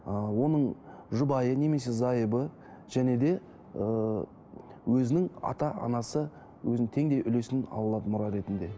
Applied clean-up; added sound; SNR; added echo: none; none; none; none.